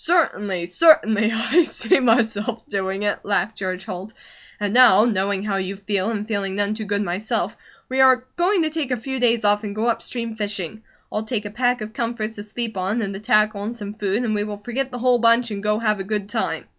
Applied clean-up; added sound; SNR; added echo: none; none; none; none.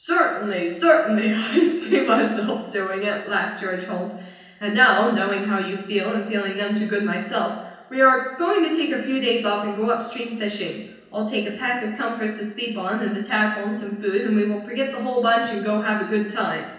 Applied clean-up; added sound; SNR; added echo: none; none; none; reverberation time 0.9 s.